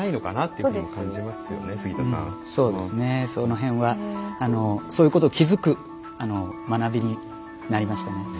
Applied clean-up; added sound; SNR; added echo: none; none; none; none.